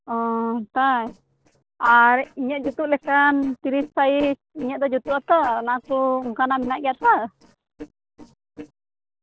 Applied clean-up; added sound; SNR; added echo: neural separator model SepFormer DNS4.